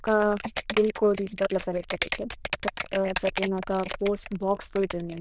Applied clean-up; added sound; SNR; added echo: neural diffusion model UNIVERSE++.